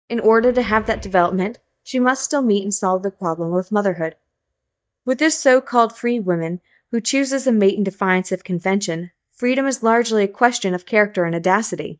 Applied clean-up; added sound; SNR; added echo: neural mask model DeepFilterNet 3.